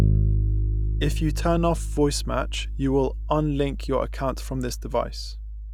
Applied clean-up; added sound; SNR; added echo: none; Bass guitar; -1 dB; none.